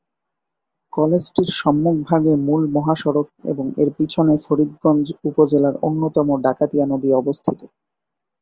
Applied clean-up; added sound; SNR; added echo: none; none; none; none.